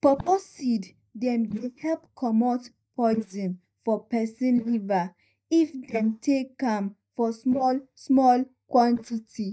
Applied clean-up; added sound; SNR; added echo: neural mask model DeepFilterNet 3.